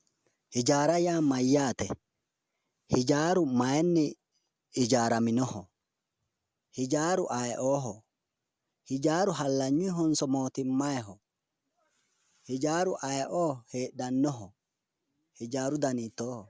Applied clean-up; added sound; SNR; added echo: none; none; none; none.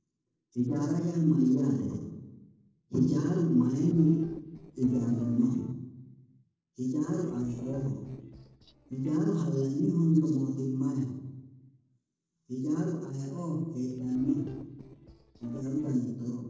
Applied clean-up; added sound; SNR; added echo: neural separator model SepFormer DNS4.